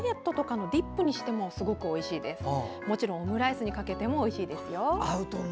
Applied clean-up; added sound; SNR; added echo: none; none; none; none.